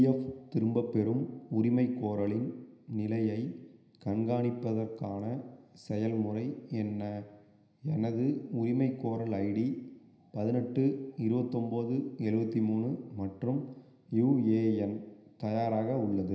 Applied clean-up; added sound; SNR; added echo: none; none; none; reverberation time 0.9 s.